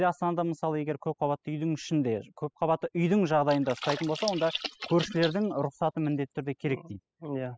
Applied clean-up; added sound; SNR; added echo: classical method spectral subtraction.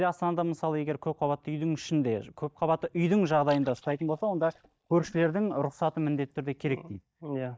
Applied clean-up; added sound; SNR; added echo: neural mask model DeepFilterNet 3.